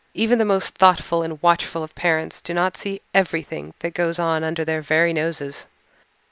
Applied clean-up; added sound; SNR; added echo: none; none; none; none.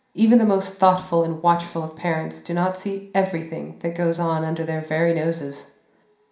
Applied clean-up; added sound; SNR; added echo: none; none; none; reverberation time 0.5 s.